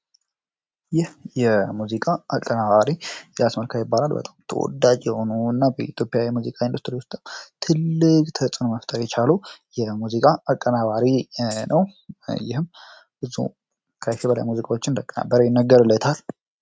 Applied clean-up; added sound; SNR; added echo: neural mask model RNNoise.